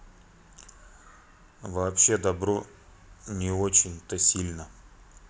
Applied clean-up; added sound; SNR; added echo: none; none; none; none.